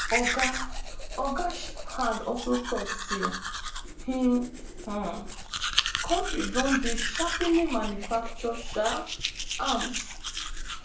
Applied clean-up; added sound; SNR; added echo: none; Domestic sounds, home sounds; 1 dB; reverberation time 0.3 s.